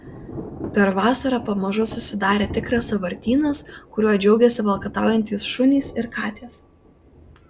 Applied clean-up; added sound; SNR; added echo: none; Thunder / Rain; 16 dB; none.